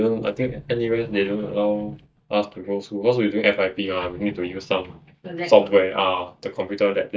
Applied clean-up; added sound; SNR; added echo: neural mask model DeepFilterNet 3.